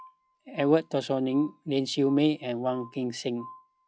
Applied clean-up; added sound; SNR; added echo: classical method log-MMSE.